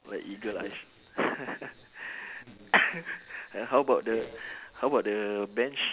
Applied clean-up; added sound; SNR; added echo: none; none; none; none.